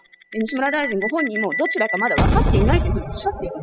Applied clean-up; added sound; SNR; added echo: classical method spectral subtraction.